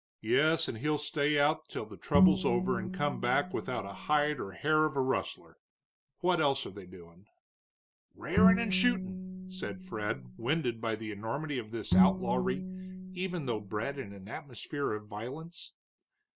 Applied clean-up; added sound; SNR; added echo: none; Bowed string instrument; -1 dB; none.